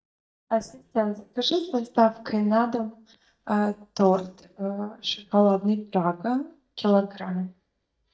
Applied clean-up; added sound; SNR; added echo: neural mask model DeepFilterNet 3.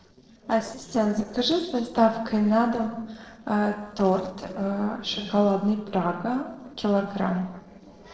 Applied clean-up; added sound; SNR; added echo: neural separator model SepFormer DNS4.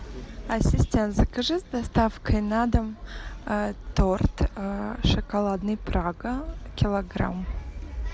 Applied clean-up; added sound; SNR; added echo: none; none; none; none.